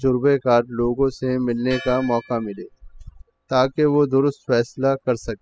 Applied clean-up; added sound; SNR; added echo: classical method spectral subtraction.